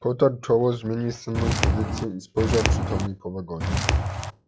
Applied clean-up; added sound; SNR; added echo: classical method log-MMSE.